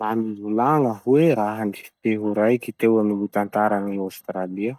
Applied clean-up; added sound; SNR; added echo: neural mask model DeepFilterNet 3.